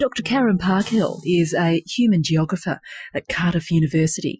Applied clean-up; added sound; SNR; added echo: classical method Wiener filter.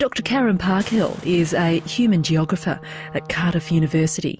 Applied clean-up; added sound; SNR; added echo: none; Boom + Wind instrument, woodwind instrument; 18 dB; none.